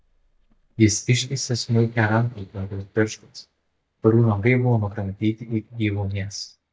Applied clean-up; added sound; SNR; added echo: neural mask model DeepFilterNet 3.